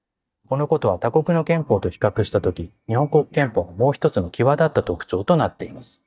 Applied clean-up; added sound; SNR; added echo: neural mask model DeepFilterNet 3.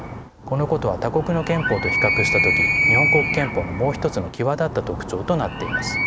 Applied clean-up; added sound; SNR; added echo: none; Animal; 0 dB; none.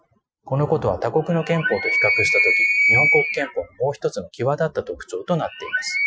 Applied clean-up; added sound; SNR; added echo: classical method Wiener filter.